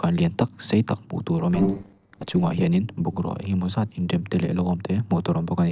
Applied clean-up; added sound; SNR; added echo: neural separator model SepFormer DNS4.